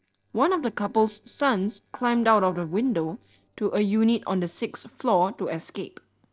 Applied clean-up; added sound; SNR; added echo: neural separator model SepFormer DNS4.